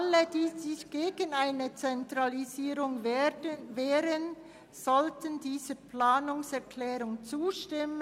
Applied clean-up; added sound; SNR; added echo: none; none; none; none.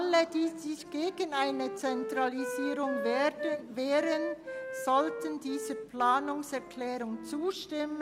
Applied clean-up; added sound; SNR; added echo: none; Wind instrument, woodwind instrument; 7 dB; none.